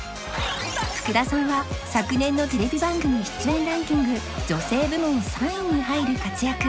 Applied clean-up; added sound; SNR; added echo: none; Rattle (instrument); 19 dB; none.